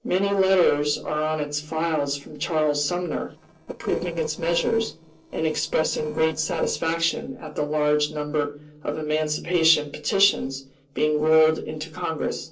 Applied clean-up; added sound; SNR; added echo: neural separator model SepFormer DNS4.